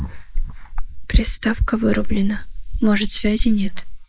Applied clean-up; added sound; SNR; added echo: neural mask model Resemble Enhance denoiser.